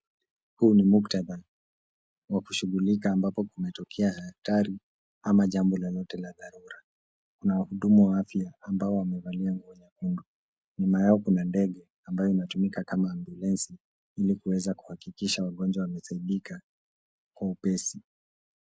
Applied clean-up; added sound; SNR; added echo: none; none; none; none.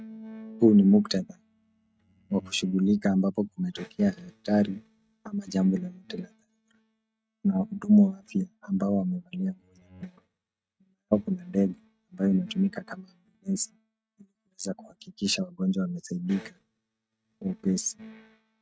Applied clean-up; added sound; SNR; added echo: neural mask model RNNoise.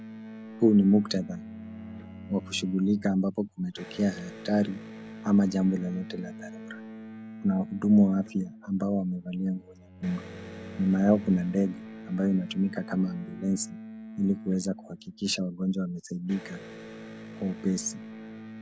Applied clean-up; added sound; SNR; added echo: none; Electric guitar + Bowed string instrument; 15 dB; none.